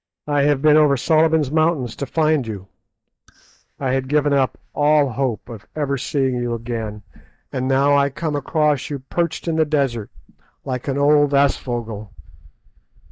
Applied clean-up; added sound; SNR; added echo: neural mask model DeepFilterNet 3.